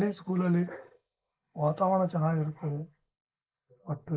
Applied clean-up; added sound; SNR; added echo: neural mask model Resemble Enhance denoiser.